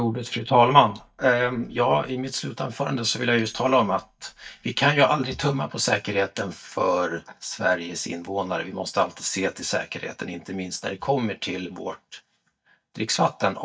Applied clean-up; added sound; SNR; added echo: neural mask model DeepFilterNet 3.